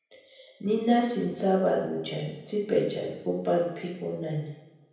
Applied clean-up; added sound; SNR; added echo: none; none; none; reverberation time 0.9 s.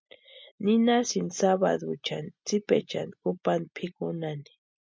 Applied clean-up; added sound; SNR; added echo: none; none; none; none.